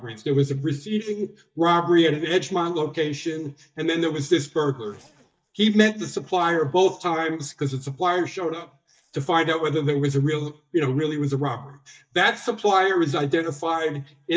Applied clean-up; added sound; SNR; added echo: neural mask model DeepFilterNet 3.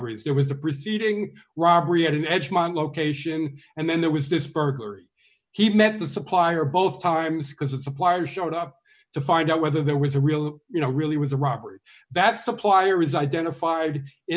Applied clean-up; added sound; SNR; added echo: none; none; none; none.